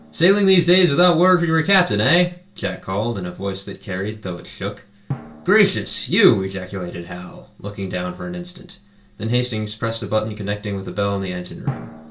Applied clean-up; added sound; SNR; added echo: none; Drum; 19 dB; reverberation time 0.2 s.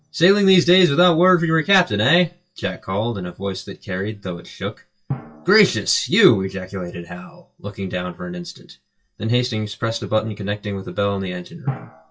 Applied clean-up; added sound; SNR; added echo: classical method WPE with log-MMSE.